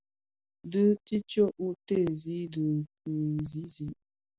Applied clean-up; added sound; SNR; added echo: none; none; none; none.